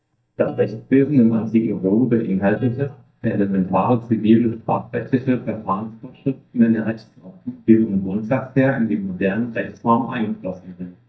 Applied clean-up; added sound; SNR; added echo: neural mask model DeepFilterNet 3.